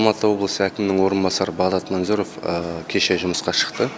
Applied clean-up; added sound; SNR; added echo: none; none; none; none.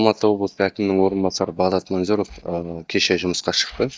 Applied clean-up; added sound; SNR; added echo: neural mask model DeepFilterNet 3.